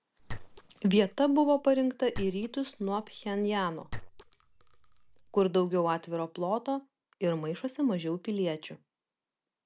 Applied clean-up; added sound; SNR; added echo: none; Chink, clink; 12 dB; none.